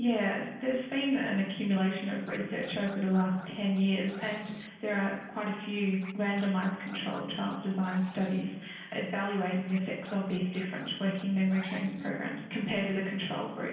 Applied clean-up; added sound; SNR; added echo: neural separator model SepFormer DNS4.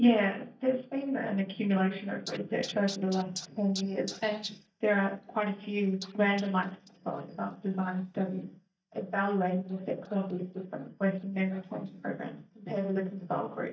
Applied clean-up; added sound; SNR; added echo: neural mask model DeepFilterNet 3.